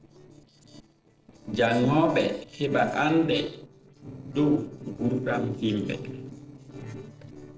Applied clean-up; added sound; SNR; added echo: neural separator model SepFormer DNS4.